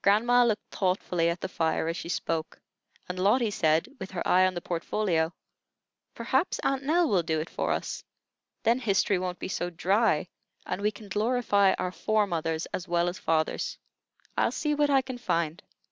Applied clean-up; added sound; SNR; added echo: none; none; none; none.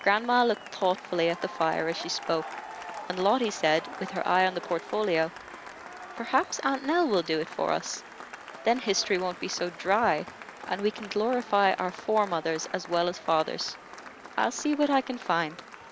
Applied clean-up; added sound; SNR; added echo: none; Applause / Cheering; 14 dB; none.